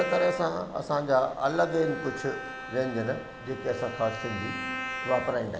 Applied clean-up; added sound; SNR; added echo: none; Bowed string instrument; 10 dB; none.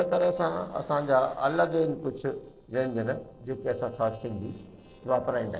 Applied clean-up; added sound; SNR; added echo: neural separator model SepFormer DNS4.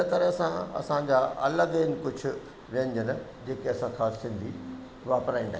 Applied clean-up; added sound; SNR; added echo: none; none; none; none.